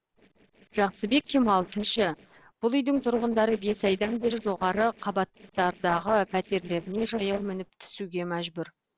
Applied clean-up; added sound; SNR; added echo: neural separator model SepFormer DNS4.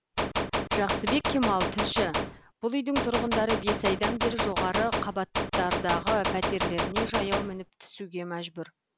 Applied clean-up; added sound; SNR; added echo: none; Gunshot, gunfire; -1 dB; none.